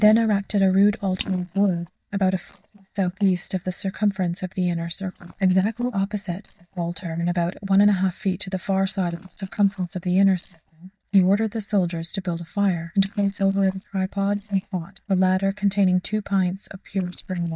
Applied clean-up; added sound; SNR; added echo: neural mask model DeepFilterNet 3.